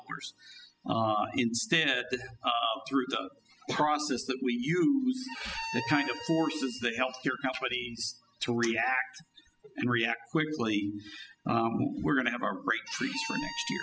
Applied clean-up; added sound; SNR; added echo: classical method spectral subtraction.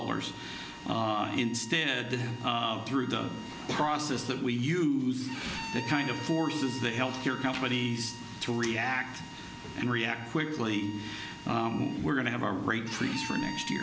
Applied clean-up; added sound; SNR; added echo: none; Bowed string instrument; 14 dB; none.